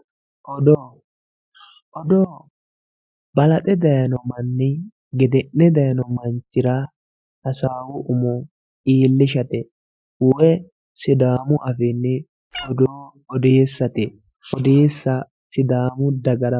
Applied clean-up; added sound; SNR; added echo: classical method Wiener filter.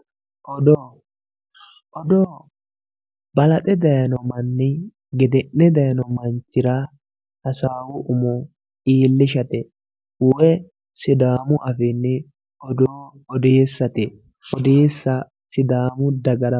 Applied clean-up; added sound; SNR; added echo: none; none; none; none.